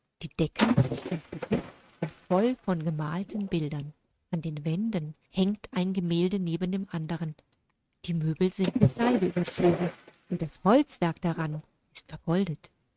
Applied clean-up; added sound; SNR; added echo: neural mask model RNNoise.